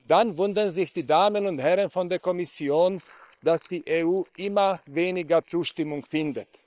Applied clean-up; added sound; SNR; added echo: neural separator model SepFormer WHAM!.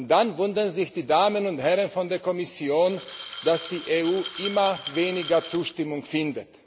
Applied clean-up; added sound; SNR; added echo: none; Glass; 13 dB; none.